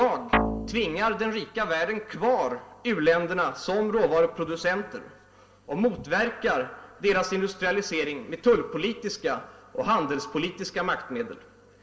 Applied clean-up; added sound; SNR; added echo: none; Guitar; 1 dB; reverberation time 0.4 s.